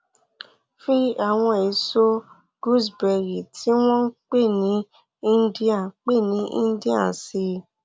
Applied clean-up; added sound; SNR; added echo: none; none; none; none.